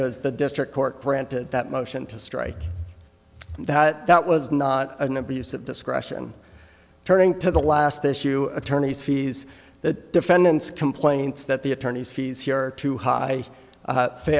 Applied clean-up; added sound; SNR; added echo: none; none; none; none.